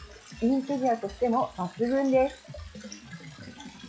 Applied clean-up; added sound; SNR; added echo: classical method log-MMSE.